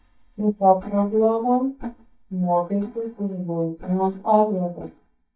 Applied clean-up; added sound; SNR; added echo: neural mask model DeepFilterNet 3.